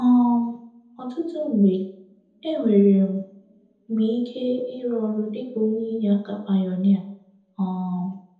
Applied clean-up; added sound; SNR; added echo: none; none; none; reverberation time 0.7 s.